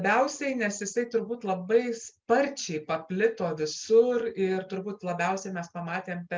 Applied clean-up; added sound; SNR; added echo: none; none; none; none.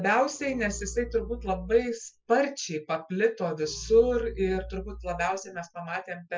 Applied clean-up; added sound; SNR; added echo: classical method Wiener filter.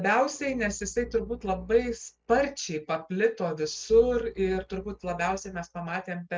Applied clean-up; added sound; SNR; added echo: neural mask model RNNoise.